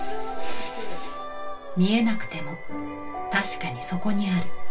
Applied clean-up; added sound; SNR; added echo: none; none; none; reverberation time 0.2 s.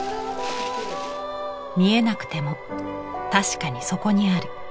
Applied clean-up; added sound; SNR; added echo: none; none; none; none.